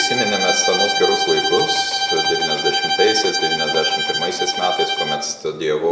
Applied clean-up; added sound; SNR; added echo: none; Bowed string instrument; -1 dB; none.